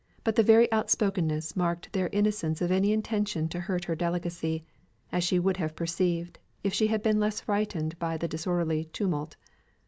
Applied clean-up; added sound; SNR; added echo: none; none; none; none.